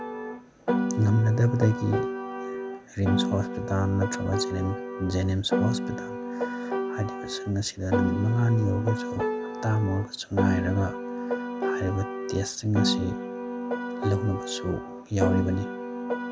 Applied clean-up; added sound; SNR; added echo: none; Piano; 2 dB; none.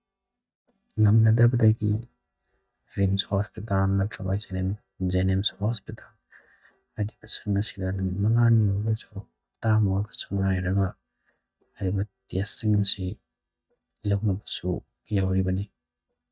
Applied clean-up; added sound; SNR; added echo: neural mask model DeepFilterNet 3.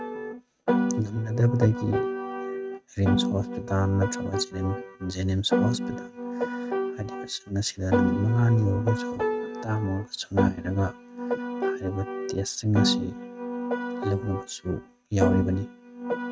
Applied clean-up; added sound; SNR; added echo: neural mask model RNNoise.